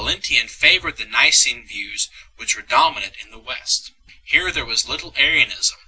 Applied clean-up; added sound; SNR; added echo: none; none; none; none.